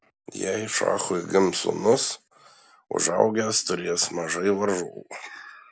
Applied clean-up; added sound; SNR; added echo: none; none; none; none.